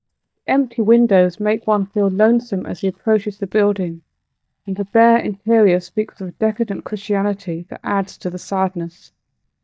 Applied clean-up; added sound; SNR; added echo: neural mask model DeepFilterNet 3.